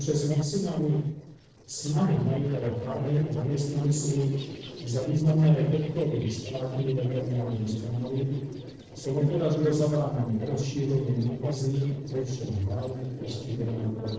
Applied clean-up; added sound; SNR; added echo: neural separator model SepFormer DNS4.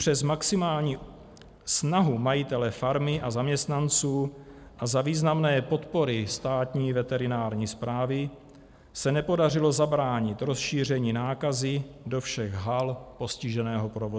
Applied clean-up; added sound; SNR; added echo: none; none; none; none.